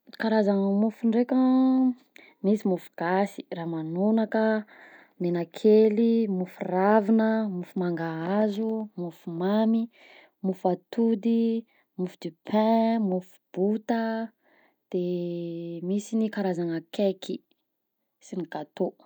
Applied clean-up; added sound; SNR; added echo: none; none; none; none.